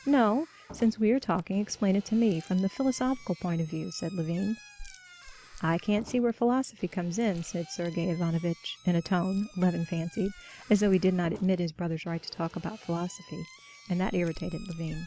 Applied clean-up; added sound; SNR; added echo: none; Chewing, mastication + Squeak / Slam; 20 dB; none.